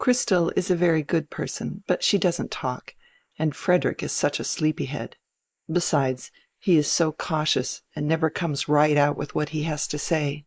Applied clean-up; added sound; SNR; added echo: neural mask model Resemble Enhance denoiser.